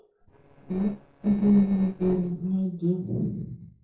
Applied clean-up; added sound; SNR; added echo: neural separator model SepFormer DNS4.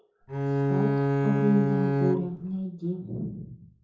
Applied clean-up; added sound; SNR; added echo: none; Bowed string instrument; -4 dB; reverberation time 0.6 s.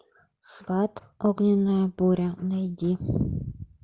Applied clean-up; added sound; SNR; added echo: none; none; none; none.